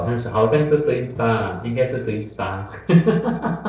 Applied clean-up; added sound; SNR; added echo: neural separator model SepFormer DNS4.